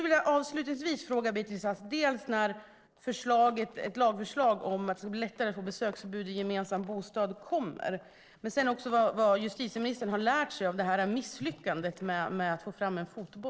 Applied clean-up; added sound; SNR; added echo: neural separator model SepFormer DNS4.